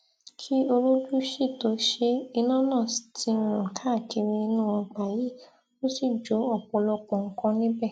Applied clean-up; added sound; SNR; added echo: none; Brass instrument; 19 dB; none.